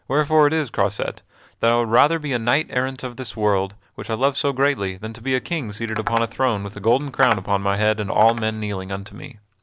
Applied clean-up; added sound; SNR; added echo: none; Tap; 11 dB; none.